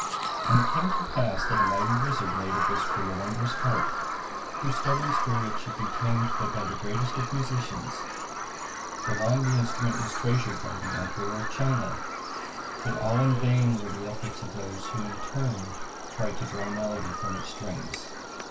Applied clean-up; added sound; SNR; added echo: none; Bird vocalization, bird call, bird song; 3 dB; reverberation time 0.1 s.